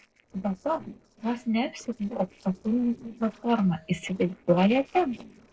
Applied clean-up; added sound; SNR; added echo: neural separator model SepFormer DNS4.